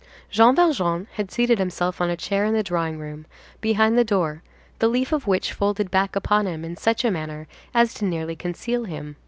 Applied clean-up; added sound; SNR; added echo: none; none; none; none.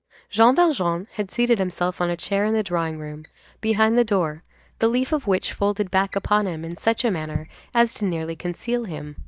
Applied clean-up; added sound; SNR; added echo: neural mask model DeepFilterNet 3.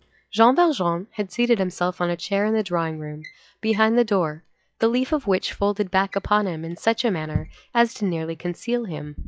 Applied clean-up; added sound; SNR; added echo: classical method log-MMSE.